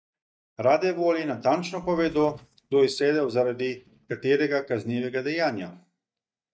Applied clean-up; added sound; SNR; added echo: neural mask model DeepFilterNet 3.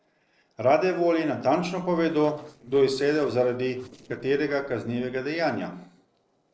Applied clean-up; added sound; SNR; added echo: neural separator model SepFormer DNS4.